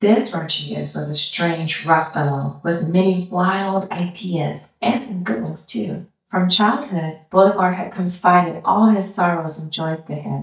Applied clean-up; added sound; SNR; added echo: neural mask model DeepFilterNet 3.